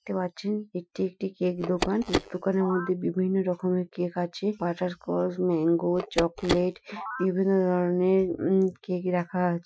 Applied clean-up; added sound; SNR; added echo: classical method Wiener filter.